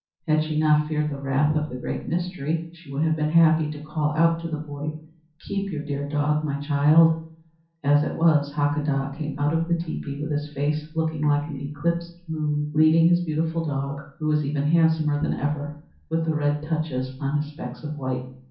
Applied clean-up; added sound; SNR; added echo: none; none; none; reverberation time 0.6 s.